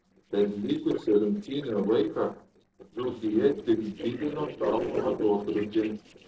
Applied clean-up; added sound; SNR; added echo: neural separator model SepFormer DNS4.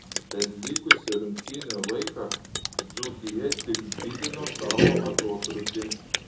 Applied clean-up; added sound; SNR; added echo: none; Drip; -5 dB; reverberation time 0.6 s.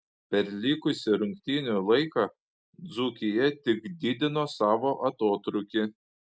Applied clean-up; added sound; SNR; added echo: none; none; none; none.